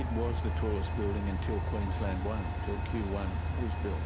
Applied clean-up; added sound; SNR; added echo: none; Train; -5 dB; none.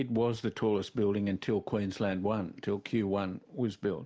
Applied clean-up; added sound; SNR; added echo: none; none; none; none.